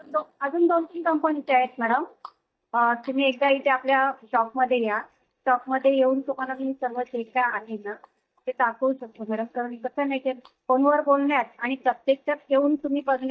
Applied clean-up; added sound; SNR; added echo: neural mask model DeepFilterNet 3.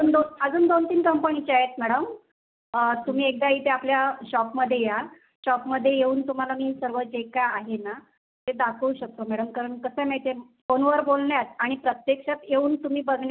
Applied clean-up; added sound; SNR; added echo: none; none; none; none.